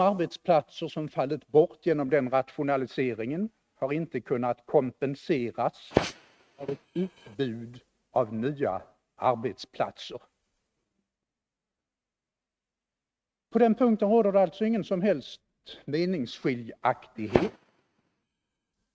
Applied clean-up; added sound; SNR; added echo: neural mask model RNNoise.